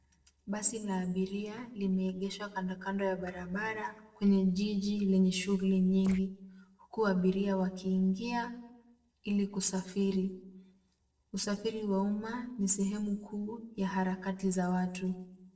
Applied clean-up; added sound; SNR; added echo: neural separator model SepFormer DNS4.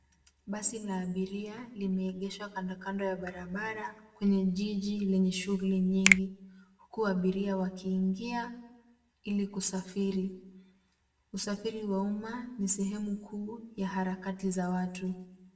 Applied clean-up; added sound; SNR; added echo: none; Finger snapping; -2 dB; reverberation time 0.7 s.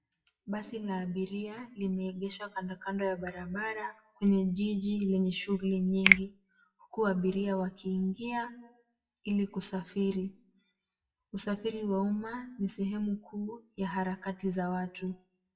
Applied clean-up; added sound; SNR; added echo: classical method WPE with log-MMSE.